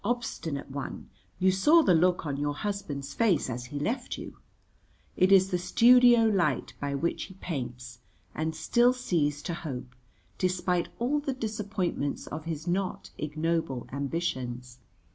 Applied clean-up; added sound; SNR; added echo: none; none; none; none.